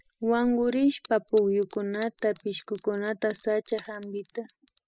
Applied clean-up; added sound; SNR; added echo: classical method spectral subtraction.